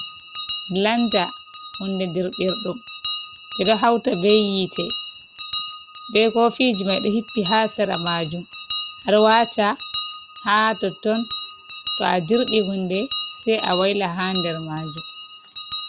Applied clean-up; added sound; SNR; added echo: none; Bell; 9 dB; none.